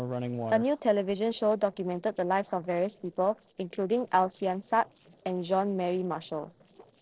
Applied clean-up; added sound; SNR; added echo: neural separator model SepFormer DNS4.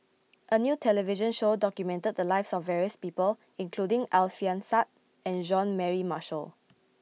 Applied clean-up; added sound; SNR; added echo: none; none; none; none.